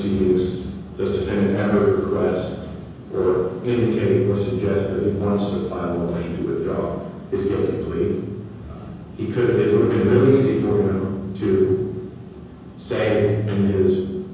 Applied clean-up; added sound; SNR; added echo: none; none; none; reverberation time 1.3 s.